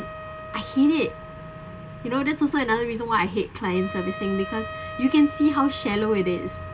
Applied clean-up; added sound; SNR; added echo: none; Trumpet; 14 dB; none.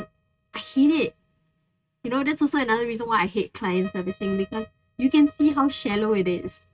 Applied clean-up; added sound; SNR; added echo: neural mask model RNNoise.